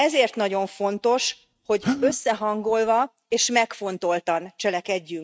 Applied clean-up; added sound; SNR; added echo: neural mask model RNNoise.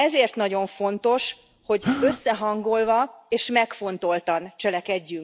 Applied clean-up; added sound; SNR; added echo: none; Gasp; 8 dB; none.